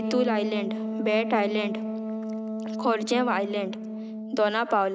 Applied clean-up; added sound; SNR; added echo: neural mask model RNNoise.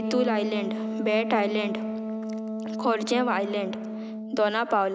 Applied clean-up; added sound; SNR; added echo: none; Wind instrument, woodwind instrument; 4 dB; none.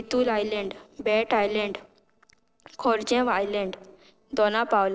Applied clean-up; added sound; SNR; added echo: neural separator model SepFormer DNS4.